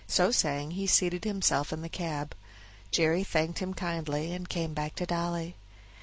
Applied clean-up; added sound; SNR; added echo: none; none; none; none.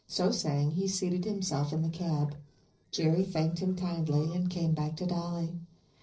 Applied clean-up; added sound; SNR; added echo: neural separator model SepFormer DNS4.